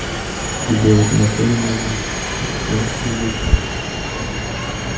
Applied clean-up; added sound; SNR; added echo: none; Subway, metro, underground; 1 dB; reverberation time 0.4 s.